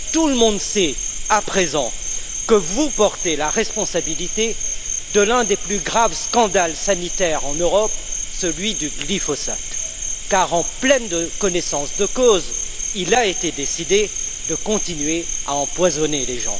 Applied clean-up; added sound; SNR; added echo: none; Cricket; 4 dB; none.